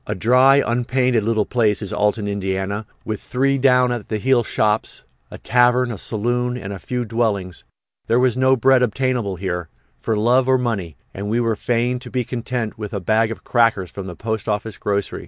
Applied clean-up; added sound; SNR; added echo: none; none; none; none.